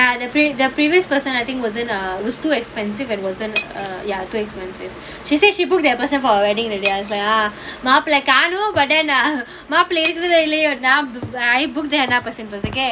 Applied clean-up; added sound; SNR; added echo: none; Shatter; 16 dB; none.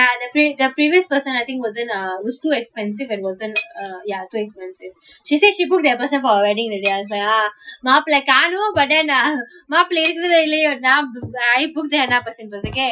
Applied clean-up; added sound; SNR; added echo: classical method Wiener filter.